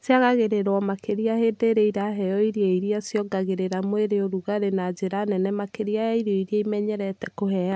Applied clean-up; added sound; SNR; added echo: none; none; none; none.